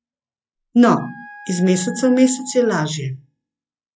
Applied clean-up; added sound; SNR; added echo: classical method log-MMSE.